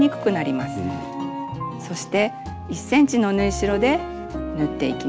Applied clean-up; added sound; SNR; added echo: none; none; none; none.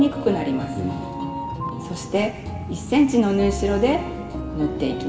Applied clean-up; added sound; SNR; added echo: none; Motorcycle; 15 dB; reverberation time 1.7 s.